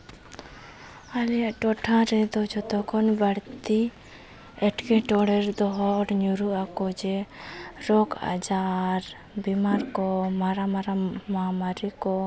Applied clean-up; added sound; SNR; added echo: none; none; none; none.